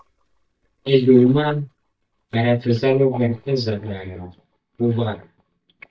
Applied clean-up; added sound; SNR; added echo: neural mask model DeepFilterNet 3.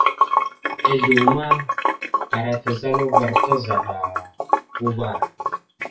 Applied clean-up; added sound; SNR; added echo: classical method WPE with log-MMSE.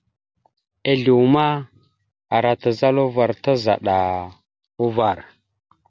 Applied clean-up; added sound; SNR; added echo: none; none; none; none.